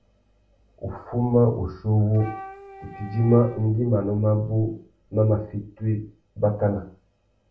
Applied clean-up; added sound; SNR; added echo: none; Wind instrument, woodwind instrument; 18 dB; reverberation time 0.3 s.